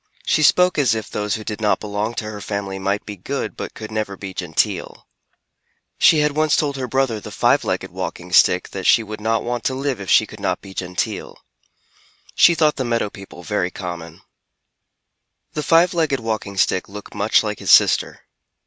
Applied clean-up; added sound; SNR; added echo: none; none; none; none.